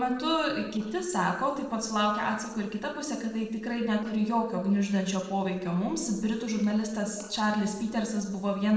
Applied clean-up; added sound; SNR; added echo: neural separator model SepFormer DNS4.